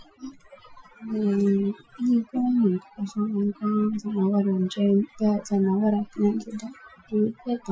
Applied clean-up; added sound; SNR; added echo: classical method Wiener filter.